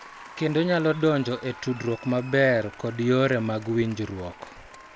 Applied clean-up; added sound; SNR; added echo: none; Applause; 19 dB; none.